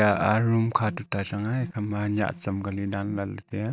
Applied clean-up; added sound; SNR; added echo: neural mask model DeepFilterNet 3.